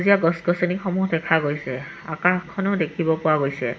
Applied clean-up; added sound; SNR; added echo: none; none; none; reverberation time 0.5 s.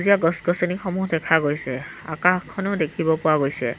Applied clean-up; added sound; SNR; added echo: none; none; none; none.